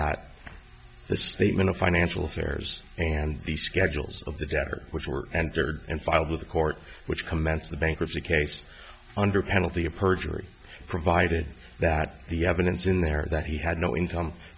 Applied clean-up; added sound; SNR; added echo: none; none; none; none.